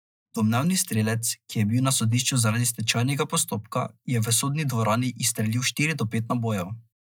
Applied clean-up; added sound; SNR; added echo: neural mask model DeepFilterNet 3.